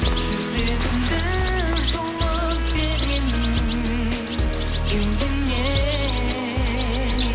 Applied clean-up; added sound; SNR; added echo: none; Bird vocalization, bird call, bird song; 6 dB; none.